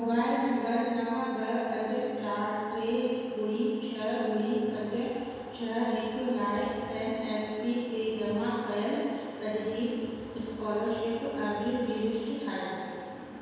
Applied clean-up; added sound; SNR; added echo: none; none; none; reverberation time 1.9 s.